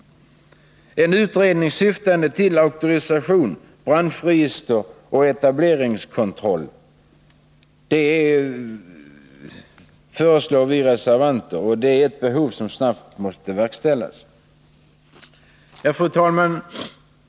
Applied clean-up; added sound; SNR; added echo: none; none; none; none.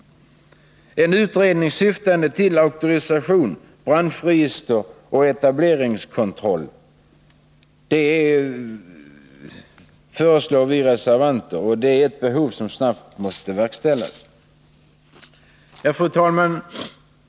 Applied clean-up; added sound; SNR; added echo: none; Cutlery, silverware; 14 dB; none.